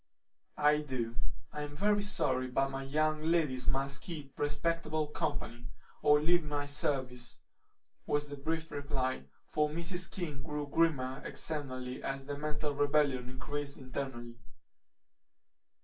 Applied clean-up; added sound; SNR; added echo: none; none; none; reverberation time 0.2 s.